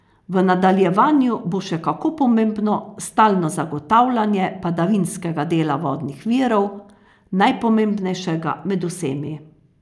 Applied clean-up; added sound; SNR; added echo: none; none; none; none.